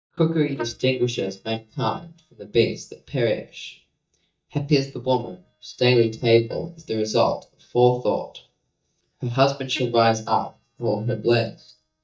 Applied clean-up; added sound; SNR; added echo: neural mask model DeepFilterNet 3.